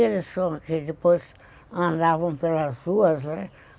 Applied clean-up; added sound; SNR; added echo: none; none; none; none.